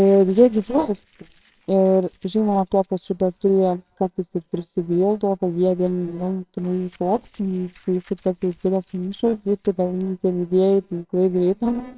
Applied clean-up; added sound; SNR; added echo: neural separator model SepFormer WHAMR!.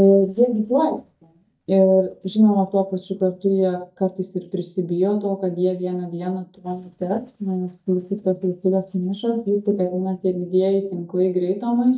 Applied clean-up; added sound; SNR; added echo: neural mask model DeepFilterNet 3.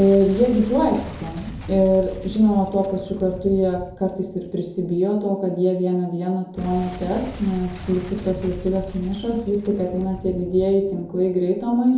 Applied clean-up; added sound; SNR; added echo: none; Boom; 16 dB; reverberation time 2.6 s.